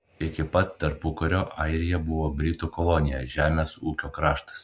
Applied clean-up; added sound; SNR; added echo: none; none; none; none.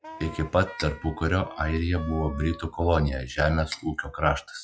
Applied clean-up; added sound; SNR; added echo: classical method log-MMSE.